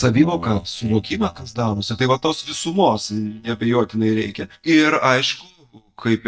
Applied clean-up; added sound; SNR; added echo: neural mask model DeepFilterNet 3.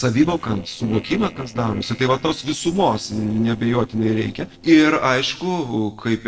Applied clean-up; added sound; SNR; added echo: neural separator model SepFormer DNS4.